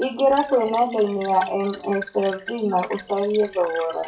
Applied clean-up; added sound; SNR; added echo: classical method WPE with log-MMSE.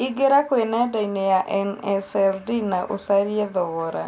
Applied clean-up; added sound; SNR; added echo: none; none; none; none.